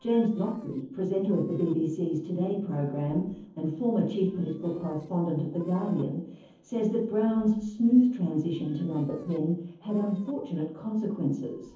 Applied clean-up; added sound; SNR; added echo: neural separator model SepFormer DNS4.